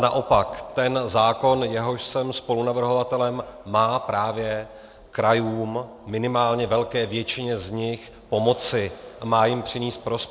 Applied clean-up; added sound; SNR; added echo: none; none; none; none.